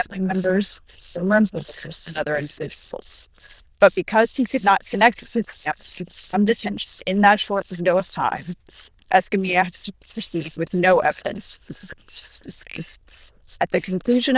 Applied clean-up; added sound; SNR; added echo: neural diffusion model UNIVERSE++.